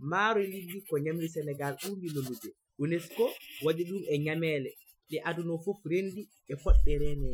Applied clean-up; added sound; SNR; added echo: classical method Wiener filter.